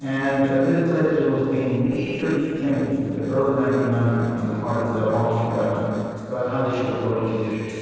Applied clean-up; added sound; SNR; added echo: neural separator model SepFormer DNS4.